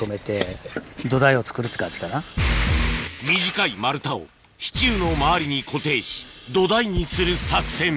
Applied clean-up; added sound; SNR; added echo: none; Purr + Crash cymbal; 18 dB; none.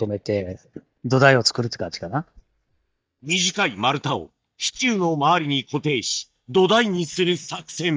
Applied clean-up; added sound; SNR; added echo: neural mask model DeepFilterNet 3.